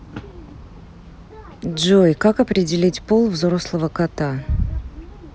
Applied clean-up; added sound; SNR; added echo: none; none; none; none.